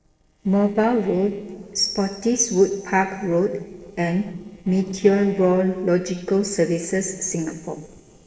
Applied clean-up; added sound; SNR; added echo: neural separator model SepFormer DNS4.